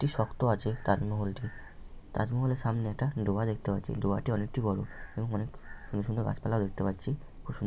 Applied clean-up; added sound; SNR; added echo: none; none; none; none.